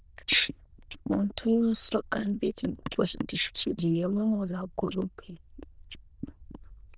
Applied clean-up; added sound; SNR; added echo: neural diffusion model UNIVERSE++.